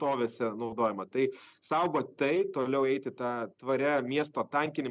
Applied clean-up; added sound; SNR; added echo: none; none; none; none.